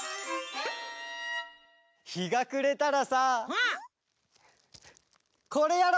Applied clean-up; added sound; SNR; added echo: none; none; none; none.